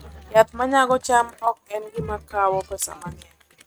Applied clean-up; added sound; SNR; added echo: neural mask model RNNoise.